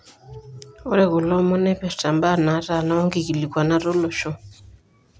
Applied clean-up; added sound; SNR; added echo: none; none; none; none.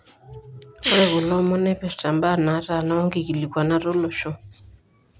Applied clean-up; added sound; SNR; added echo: none; Hiss; -1 dB; none.